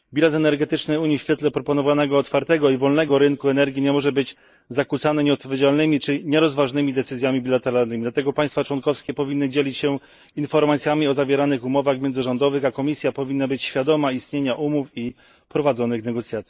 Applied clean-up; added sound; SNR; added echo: neural mask model Resemble Enhance denoiser.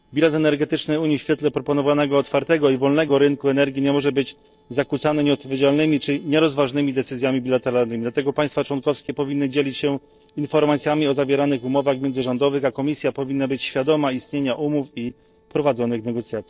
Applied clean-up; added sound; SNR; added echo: neural separator model SepFormer DNS4.